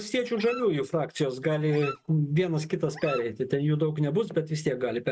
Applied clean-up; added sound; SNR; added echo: neural mask model RNNoise.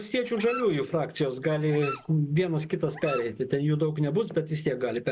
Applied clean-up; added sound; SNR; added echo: none; Dog; 15 dB; none.